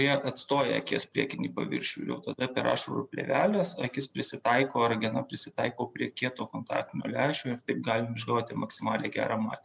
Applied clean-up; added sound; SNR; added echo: none; none; none; none.